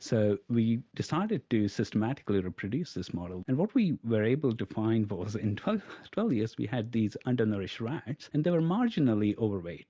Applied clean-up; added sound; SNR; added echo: none; none; none; none.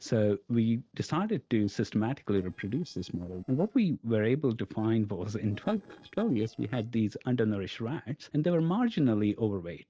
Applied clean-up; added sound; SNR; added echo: neural separator model SepFormer DNS4.